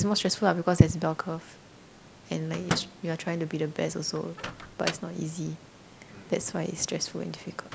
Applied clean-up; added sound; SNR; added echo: none; Microwave oven; 12 dB; none.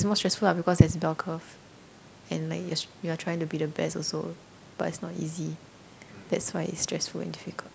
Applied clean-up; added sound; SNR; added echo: none; none; none; none.